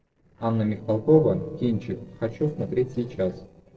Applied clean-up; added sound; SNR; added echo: neural separator model SepFormer DNS4.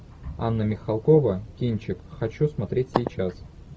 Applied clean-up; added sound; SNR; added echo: none; none; none; none.